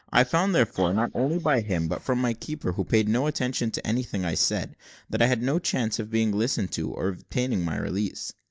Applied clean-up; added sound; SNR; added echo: neural mask model Resemble Enhance denoiser.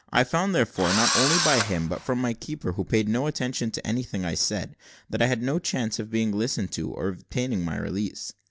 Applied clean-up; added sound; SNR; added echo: none; Engine / Drill; 0 dB; none.